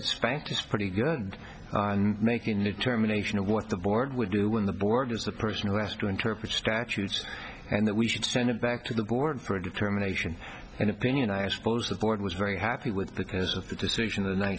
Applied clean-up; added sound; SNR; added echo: none; none; none; none.